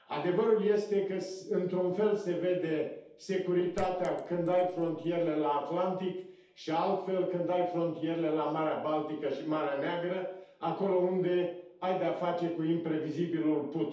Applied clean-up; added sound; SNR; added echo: none; Chink, clink; 17 dB; reverberation time 0.8 s.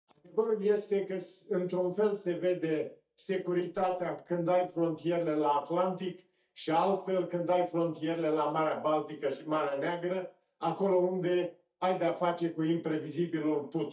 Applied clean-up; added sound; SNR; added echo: neural mask model DeepFilterNet 3.